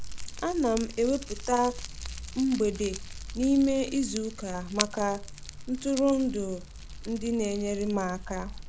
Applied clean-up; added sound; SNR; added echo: none; Fire; 9 dB; none.